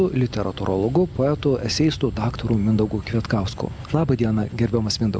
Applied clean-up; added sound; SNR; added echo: none; Fixed-wing aircraft, airplane; 14 dB; none.